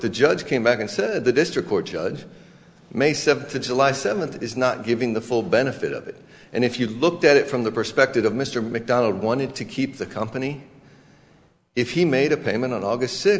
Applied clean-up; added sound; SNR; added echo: none; none; none; none.